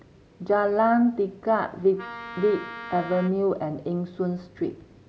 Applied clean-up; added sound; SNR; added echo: none; Wind instrument, woodwind instrument; 14 dB; none.